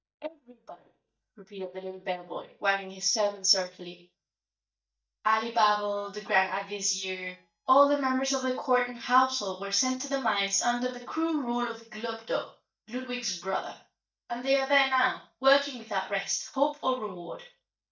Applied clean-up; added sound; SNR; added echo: neural mask model DeepFilterNet 3.